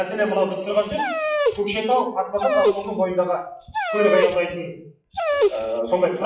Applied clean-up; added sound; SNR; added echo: classical method WPE with log-MMSE.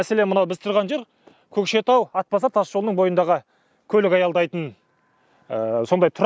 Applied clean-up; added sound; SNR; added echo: none; none; none; none.